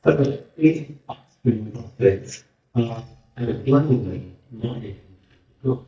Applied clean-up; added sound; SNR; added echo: neural mask model DeepFilterNet 3.